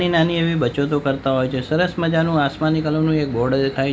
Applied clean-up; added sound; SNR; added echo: none; none; none; none.